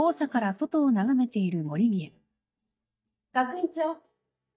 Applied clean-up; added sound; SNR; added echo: neural mask model DeepFilterNet 3.